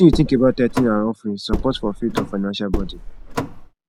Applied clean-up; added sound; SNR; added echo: none; Car; 6 dB; none.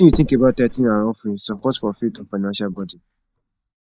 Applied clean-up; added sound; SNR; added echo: neural mask model DeepFilterNet 3.